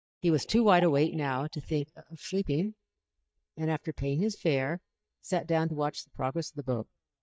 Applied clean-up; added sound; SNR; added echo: neural mask model DeepFilterNet 3.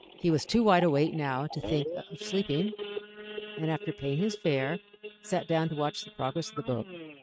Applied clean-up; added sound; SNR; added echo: neural mask model RNNoise.